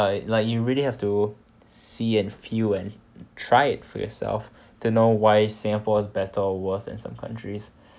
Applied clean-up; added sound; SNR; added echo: none; none; none; none.